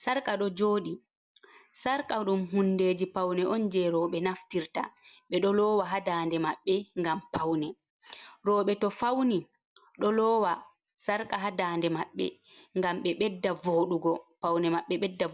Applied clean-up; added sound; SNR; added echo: none; none; none; none.